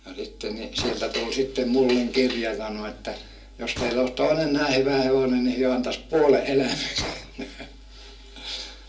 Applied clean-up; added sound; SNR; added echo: none; Gunshot, gunfire; 16 dB; reverberation time 0.2 s.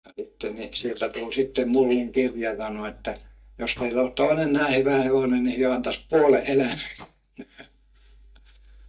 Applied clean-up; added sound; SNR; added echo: neural mask model DeepFilterNet 3.